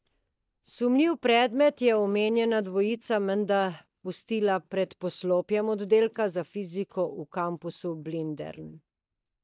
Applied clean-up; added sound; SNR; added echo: neural mask model DeepFilterNet 3.